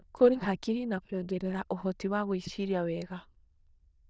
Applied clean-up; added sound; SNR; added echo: neural diffusion model UNIVERSE++.